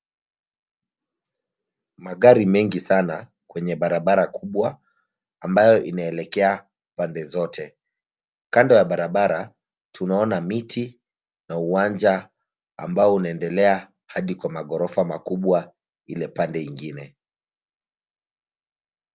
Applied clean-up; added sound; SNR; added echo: none; none; none; none.